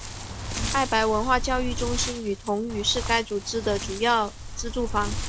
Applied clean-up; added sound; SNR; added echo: none; Wind; 5 dB; none.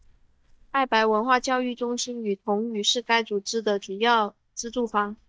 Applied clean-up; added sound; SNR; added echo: neural mask model DeepFilterNet 3.